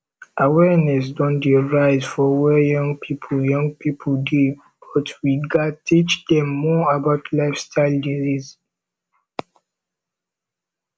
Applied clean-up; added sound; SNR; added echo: none; none; none; none.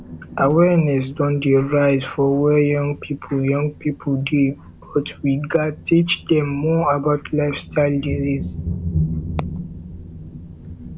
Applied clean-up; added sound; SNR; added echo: none; Thunder; 11 dB; none.